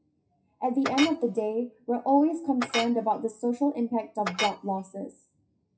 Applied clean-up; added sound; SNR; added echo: classical method WPE with log-MMSE.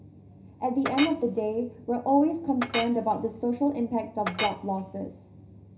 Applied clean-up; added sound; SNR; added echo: none; Chink, clink; 10 dB; reverberation time 0.4 s.